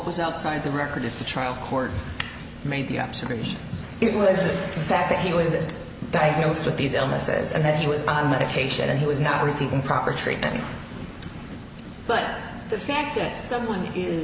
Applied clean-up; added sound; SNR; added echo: none; none; none; none.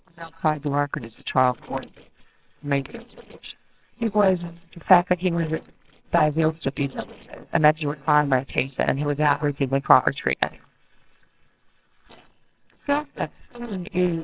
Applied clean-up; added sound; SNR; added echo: neural separator model SepFormer WHAMR!.